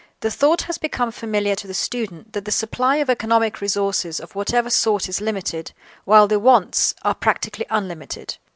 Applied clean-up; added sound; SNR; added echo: none; none; none; none.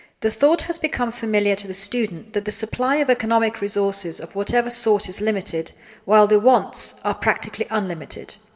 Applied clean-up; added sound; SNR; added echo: none; none; none; reverberation time 2.1 s.